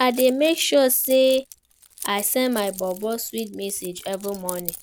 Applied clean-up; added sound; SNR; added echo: none; Keys jangling; 16 dB; none.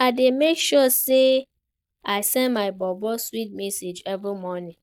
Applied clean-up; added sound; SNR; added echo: neural mask model DeepFilterNet 3.